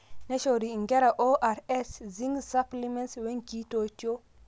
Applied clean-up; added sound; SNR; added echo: none; none; none; none.